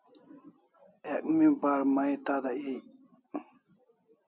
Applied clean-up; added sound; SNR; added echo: none; none; none; none.